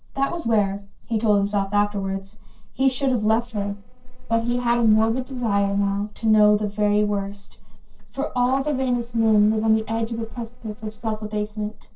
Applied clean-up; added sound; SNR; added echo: neural separator model SepFormer DNS4.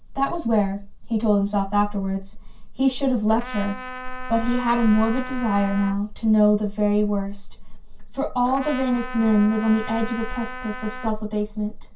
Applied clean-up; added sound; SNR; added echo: none; Trumpet; 13 dB; reverberation time 0.2 s.